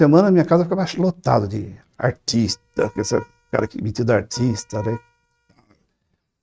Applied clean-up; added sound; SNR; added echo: neural mask model RNNoise.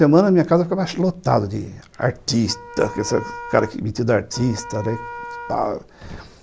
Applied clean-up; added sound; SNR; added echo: none; Wind instrument, woodwind instrument; 14 dB; none.